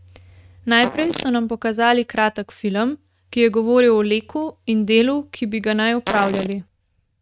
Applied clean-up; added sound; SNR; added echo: neural mask model RNNoise.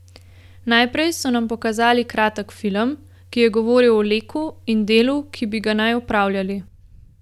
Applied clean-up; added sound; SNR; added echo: none; none; none; none.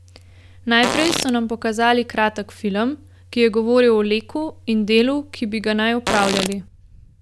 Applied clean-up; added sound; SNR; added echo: none; Fart; 5 dB; none.